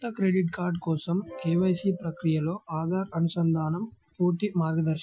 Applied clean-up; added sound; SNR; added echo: classical method Wiener filter.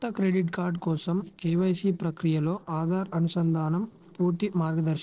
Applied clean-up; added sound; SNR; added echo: neural separator model SepFormer DNS4.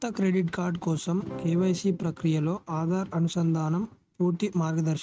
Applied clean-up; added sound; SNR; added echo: neural mask model RNNoise.